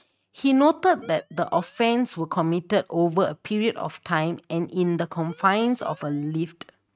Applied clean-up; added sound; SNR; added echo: neural mask model RNNoise.